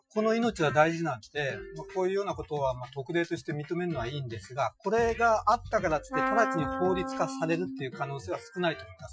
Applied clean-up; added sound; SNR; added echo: classical method Wiener filter.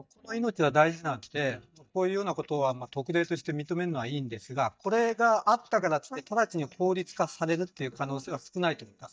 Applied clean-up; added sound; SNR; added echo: neural mask model DeepFilterNet 3.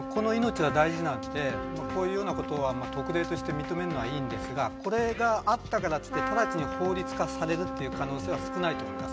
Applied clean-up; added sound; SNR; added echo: none; Trumpet; 6 dB; none.